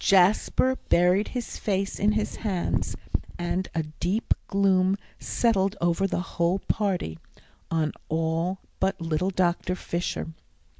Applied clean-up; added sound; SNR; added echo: none; none; none; none.